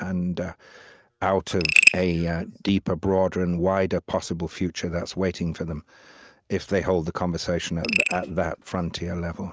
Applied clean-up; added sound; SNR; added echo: neural mask model RNNoise.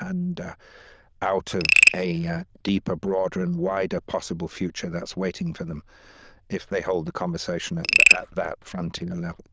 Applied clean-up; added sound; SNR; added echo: neural diffusion model UNIVERSE++.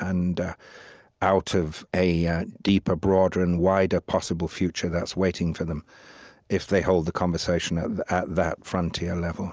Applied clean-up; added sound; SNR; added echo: none; none; none; none.